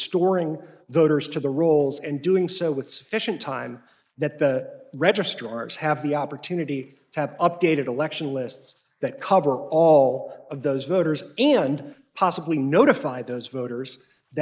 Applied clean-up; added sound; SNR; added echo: neural mask model Resemble Enhance denoiser.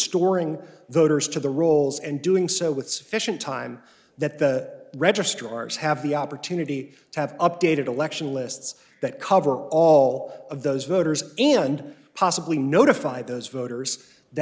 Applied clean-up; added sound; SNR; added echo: none; none; none; none.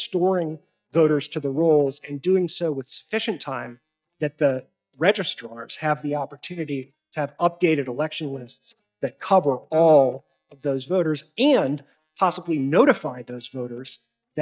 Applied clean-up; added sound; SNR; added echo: neural mask model DeepFilterNet 3.